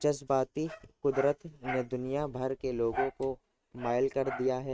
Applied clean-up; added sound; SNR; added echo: neural mask model RNNoise.